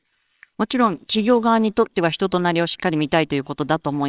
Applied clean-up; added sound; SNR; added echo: neural separator model SepFormer WHAMR!.